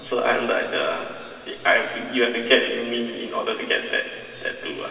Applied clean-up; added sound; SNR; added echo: none; none; none; reverberation time 2.6 s.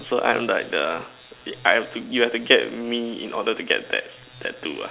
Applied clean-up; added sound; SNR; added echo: none; none; none; none.